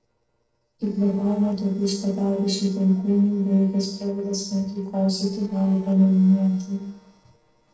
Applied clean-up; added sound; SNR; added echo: neural separator model SepFormer DNS4.